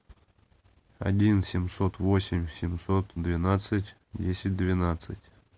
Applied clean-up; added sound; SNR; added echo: none; none; none; none.